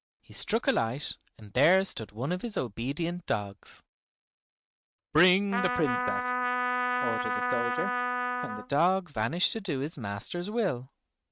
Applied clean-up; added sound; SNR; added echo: neural mask model RNNoise.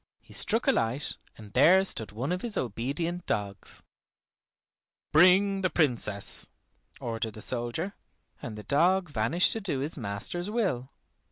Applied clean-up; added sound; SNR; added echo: none; none; none; none.